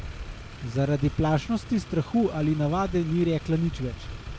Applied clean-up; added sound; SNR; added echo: none; Motor vehicle (road); 12 dB; none.